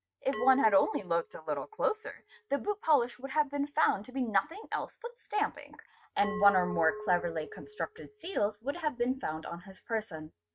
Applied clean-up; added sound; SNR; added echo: neural mask model RNNoise.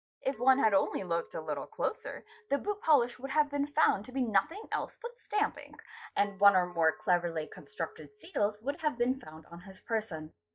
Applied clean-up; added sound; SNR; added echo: neural mask model DeepFilterNet 3.